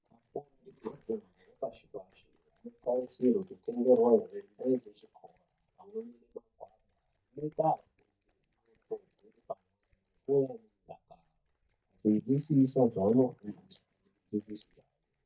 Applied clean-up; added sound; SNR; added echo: neural mask model DeepFilterNet 3.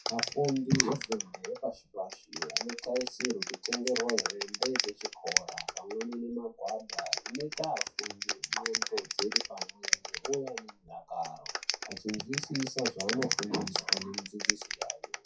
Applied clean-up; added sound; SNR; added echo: classical method WPE with log-MMSE.